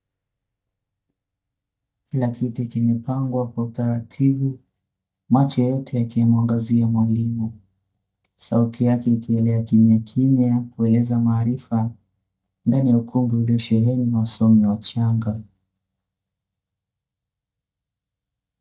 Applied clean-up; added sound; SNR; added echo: neural mask model DeepFilterNet 3.